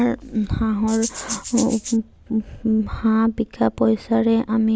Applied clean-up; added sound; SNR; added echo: none; Rattle (instrument); 10 dB; none.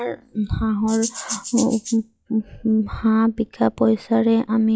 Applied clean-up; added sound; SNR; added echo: classical method log-MMSE.